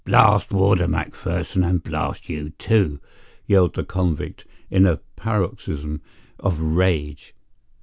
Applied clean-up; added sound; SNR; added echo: none; none; none; none.